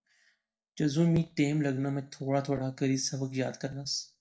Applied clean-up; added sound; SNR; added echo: neural mask model DeepFilterNet 3.